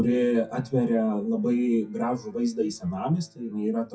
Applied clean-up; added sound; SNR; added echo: classical method WPE with log-MMSE.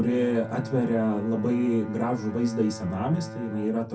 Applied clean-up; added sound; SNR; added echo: none; Bowed string instrument; 12 dB; reverberation time 0.3 s.